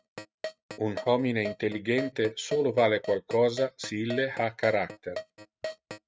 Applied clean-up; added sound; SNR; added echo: neural mask model RNNoise.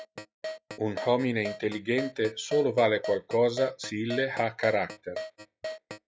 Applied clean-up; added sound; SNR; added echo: classical method log-MMSE.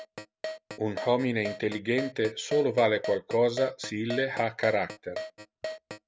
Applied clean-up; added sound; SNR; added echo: none; Keyboard (musical); 11 dB; none.